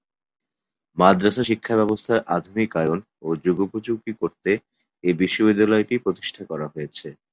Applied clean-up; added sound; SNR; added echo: none; none; none; none.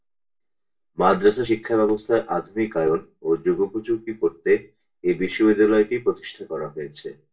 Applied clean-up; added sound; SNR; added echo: none; none; none; reverberation time 0.2 s.